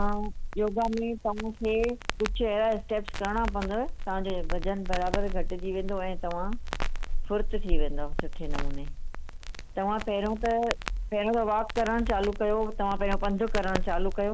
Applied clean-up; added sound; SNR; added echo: none; Crackle; -1 dB; none.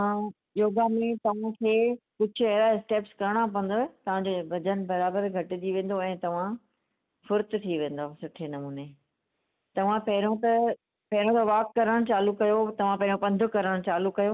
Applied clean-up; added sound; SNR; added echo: none; none; none; none.